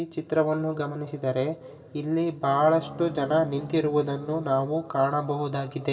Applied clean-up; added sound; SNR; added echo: none; Bowed string instrument; 16 dB; reverberation time 2.4 s.